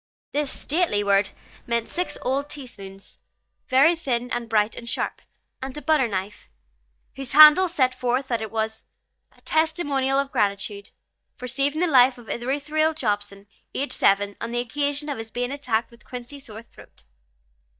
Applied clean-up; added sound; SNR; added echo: neural mask model DeepFilterNet 3.